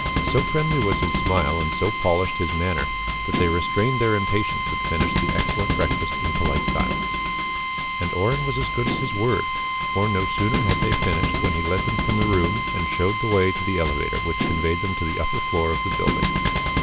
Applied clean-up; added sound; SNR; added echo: none; Thump, thud + Drill; -1 dB; none.